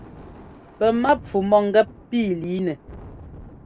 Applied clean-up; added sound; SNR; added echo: none; Thunder; 19 dB; none.